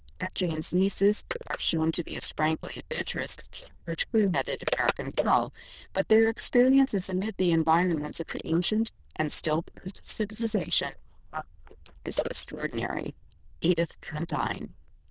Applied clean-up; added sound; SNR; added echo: neural diffusion model UNIVERSE++.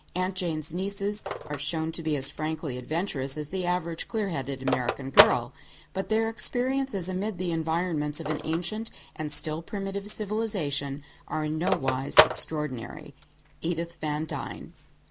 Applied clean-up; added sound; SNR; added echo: none; Telephone; 3 dB; none.